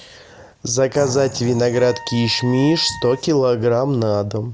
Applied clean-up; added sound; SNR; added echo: none; Animal + Wind instrument, woodwind instrument; 15 dB; none.